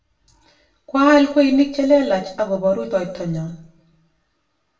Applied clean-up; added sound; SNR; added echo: none; none; none; reverberation time 0.7 s.